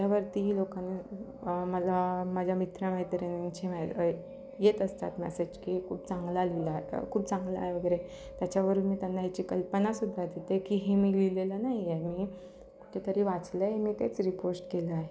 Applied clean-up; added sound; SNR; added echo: none; none; none; none.